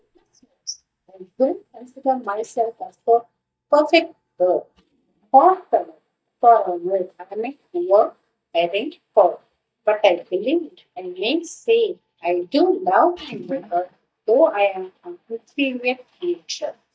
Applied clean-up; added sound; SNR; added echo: neural mask model DeepFilterNet 3.